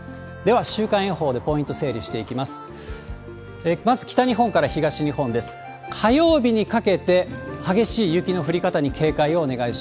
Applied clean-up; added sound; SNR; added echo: none; none; none; none.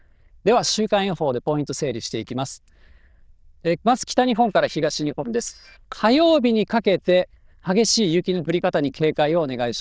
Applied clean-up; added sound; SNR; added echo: neural diffusion model UNIVERSE++.